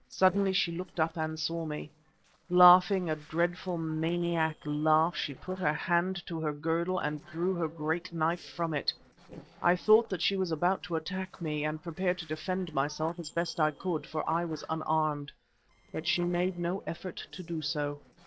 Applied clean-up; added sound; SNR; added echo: neural separator model SepFormer DNS4.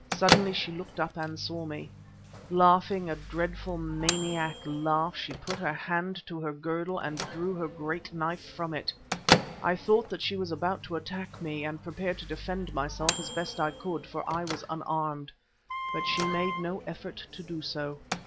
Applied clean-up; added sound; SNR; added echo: none; Wind instrument, woodwind instrument + Microwave oven / Bell; 4 dB; none.